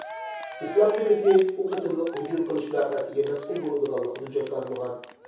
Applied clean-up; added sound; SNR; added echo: none; Cheering; 14 dB; reverberation time 0.6 s.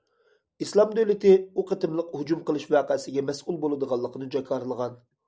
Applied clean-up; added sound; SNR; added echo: none; none; none; none.